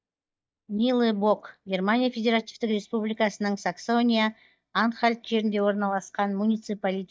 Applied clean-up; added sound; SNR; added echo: neural mask model DeepFilterNet 3.